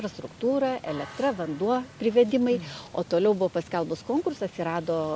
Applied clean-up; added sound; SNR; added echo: none; none; none; none.